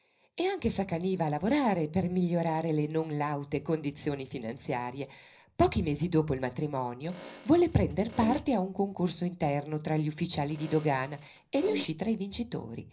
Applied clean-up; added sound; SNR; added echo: none; Fart; 12 dB; reverberation time 0.5 s.